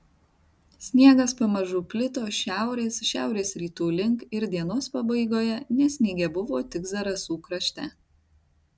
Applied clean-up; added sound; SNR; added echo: none; none; none; none.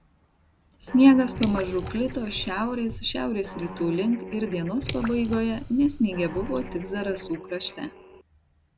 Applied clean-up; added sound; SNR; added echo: none; Guitar + Drip / Water; 11 dB; none.